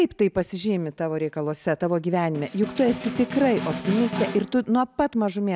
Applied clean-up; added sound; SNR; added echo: none; Snare drum; 9 dB; none.